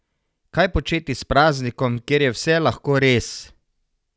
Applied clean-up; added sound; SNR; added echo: none; none; none; none.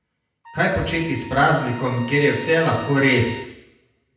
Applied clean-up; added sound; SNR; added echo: none; Trumpet; 17 dB; reverberation time 0.9 s.